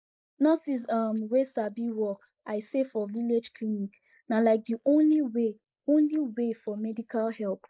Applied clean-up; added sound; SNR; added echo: neural mask model Resemble Enhance denoiser.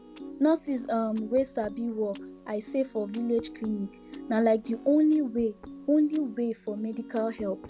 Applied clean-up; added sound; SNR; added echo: none; Piano; 16 dB; none.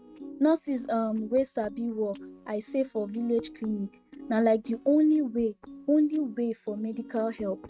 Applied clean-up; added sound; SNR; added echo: neural mask model RNNoise.